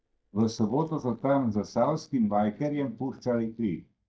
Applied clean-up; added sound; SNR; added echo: neural mask model DeepFilterNet 3.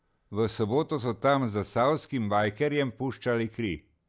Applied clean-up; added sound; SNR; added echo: none; none; none; none.